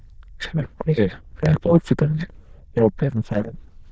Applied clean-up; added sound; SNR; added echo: neural diffusion model UNIVERSE++.